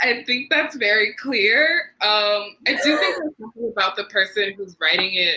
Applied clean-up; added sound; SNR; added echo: none; none; none; none.